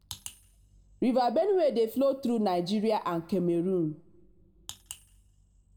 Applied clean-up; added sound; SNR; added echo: none; none; none; reverberation time 0.8 s.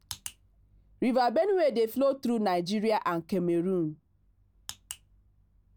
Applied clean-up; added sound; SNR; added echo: none; none; none; none.